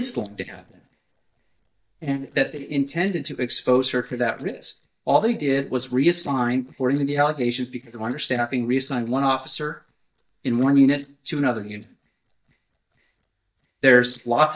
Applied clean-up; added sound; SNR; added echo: neural mask model DeepFilterNet 3.